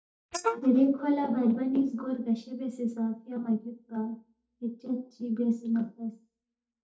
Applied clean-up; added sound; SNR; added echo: neural mask model DeepFilterNet 3.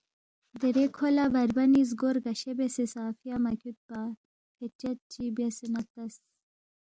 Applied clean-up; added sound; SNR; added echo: none; none; none; none.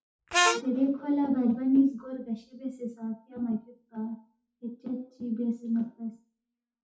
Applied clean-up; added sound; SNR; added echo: classical method WPE with log-MMSE.